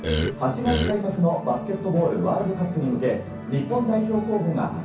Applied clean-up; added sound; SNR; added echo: none; Burping, eructation; 0 dB; reverberation time 0.6 s.